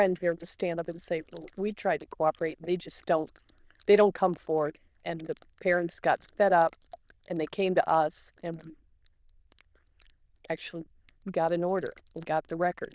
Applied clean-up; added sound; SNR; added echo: neural diffusion model UNIVERSE++.